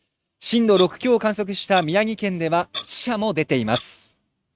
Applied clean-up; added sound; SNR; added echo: neural mask model RNNoise.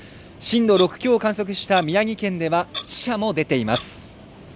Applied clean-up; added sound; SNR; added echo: none; Clock; 17 dB; none.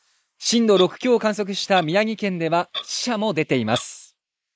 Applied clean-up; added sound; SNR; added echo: neural mask model Resemble Enhance denoiser.